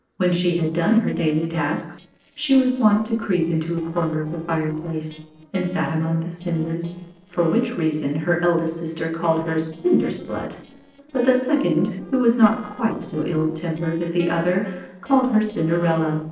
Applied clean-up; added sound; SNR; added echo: neural separator model SepFormer DNS4.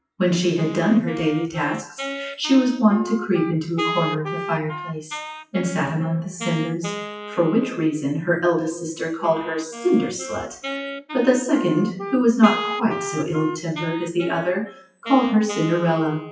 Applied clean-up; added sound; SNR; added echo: classical method WPE with log-MMSE.